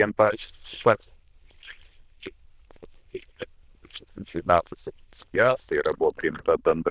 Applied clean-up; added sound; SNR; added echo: neural diffusion model UNIVERSE++.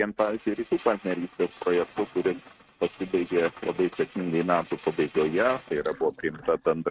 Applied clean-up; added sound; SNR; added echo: neural mask model RNNoise.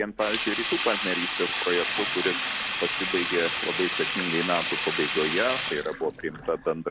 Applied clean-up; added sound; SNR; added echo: none; Sink (filling or washing); 1 dB; none.